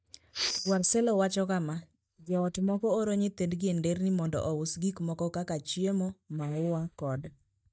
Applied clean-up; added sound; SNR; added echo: neural mask model DeepFilterNet 3.